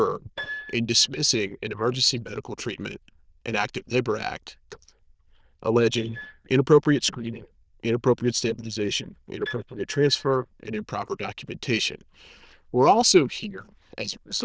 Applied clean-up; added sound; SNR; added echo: neural diffusion model UNIVERSE++.